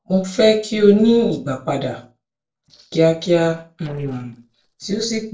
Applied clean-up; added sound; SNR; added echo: neural separator model SepFormer DNS4.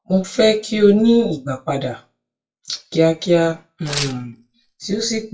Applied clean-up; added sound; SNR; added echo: classical method WPE with log-MMSE.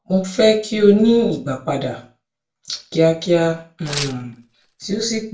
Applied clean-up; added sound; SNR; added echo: none; Tearing; 13 dB; reverberation time 0.3 s.